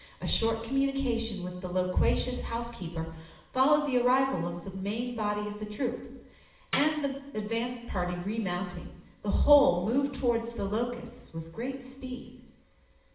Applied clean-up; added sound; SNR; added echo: none; Tambourine; 10 dB; reverberation time 0.8 s.